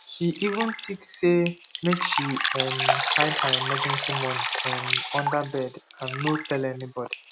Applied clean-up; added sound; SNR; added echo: none; Drip; -2 dB; none.